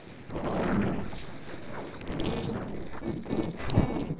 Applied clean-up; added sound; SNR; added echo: neural separator model SepFormer DNS4.